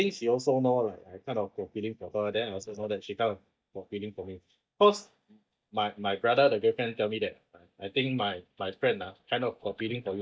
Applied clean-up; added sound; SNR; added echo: neural mask model DeepFilterNet 3.